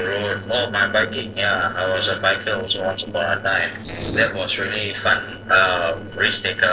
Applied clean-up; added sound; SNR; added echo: neural separator model SepFormer DNS4.